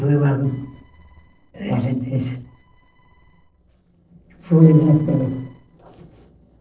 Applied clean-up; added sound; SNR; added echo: neural separator model SepFormer DNS4.